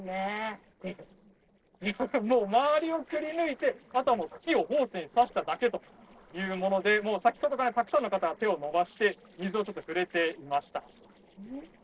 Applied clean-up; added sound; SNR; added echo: neural separator model SepFormer DNS4.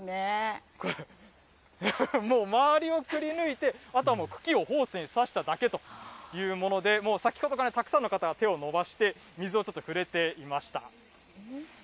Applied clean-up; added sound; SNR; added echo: none; none; none; none.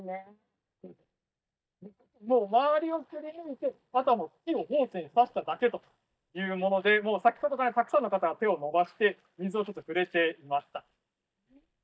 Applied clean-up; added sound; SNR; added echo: neural mask model DeepFilterNet 3.